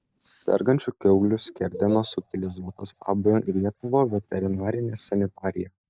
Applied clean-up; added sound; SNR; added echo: neural mask model DeepFilterNet 3.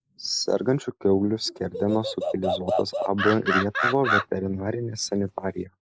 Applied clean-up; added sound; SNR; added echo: neural mask model Resemble Enhance denoiser.